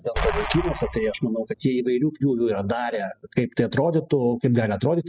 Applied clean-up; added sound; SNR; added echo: classical method spectral subtraction.